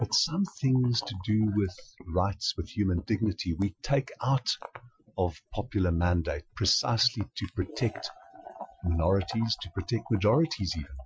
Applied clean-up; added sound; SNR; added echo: classical method Wiener filter.